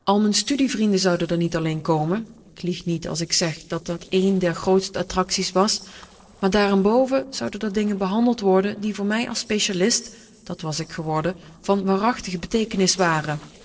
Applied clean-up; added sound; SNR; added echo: neural separator model SepFormer DNS4.